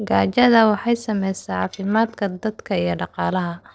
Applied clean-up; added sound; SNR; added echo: neural separator model SepFormer DNS4.